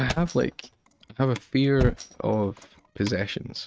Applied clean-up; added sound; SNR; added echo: neural mask model RNNoise.